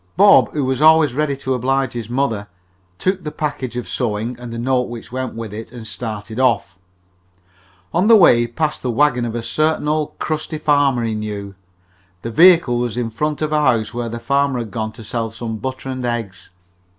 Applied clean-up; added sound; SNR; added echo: none; none; none; none.